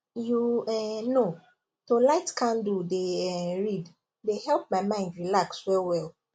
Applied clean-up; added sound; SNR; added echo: none; none; none; none.